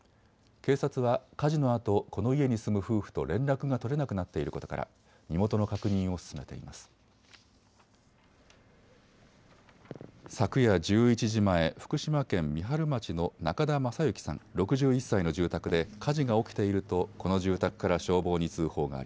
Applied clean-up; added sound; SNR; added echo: none; none; none; none.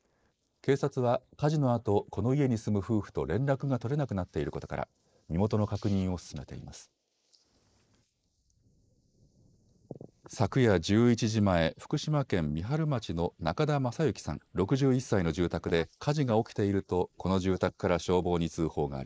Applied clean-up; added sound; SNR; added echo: neural mask model Resemble Enhance denoiser.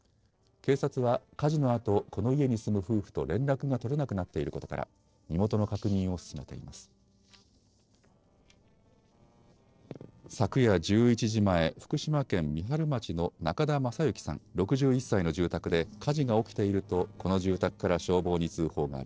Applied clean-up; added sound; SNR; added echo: neural separator model SepFormer DNS4.